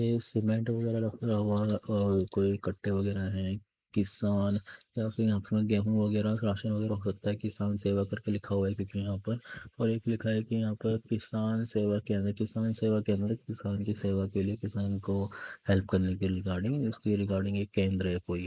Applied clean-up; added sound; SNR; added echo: neural mask model Resemble Enhance denoiser.